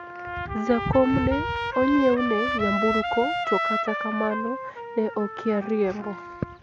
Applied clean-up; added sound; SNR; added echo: none; Trumpet; 4 dB; none.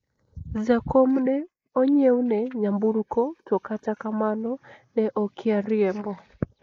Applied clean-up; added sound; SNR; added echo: neural mask model Resemble Enhance denoiser.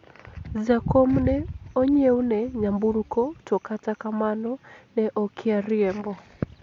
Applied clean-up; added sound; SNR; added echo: none; none; none; none.